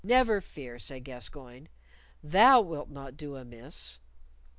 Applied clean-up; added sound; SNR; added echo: none; none; none; none.